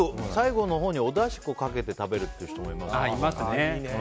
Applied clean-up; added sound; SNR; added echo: none; none; none; none.